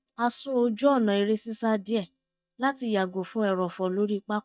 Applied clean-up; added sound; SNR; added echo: neural mask model DeepFilterNet 3.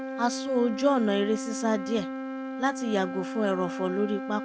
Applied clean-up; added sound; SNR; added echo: none; Wind instrument, woodwind instrument; 6 dB; none.